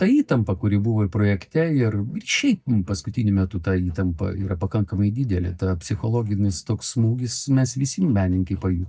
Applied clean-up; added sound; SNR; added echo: neural mask model DeepFilterNet 3.